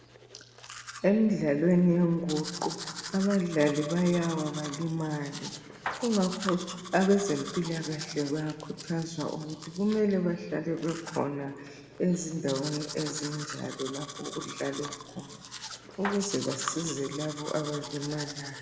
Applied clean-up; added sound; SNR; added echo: none; Domestic sounds, home sounds; 12 dB; reverberation time 1.7 s.